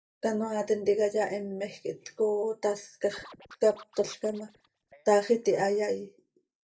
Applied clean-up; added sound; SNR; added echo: neural mask model DeepFilterNet 3.